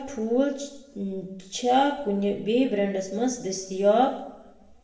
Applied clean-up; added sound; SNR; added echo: none; none; none; reverberation time 0.9 s.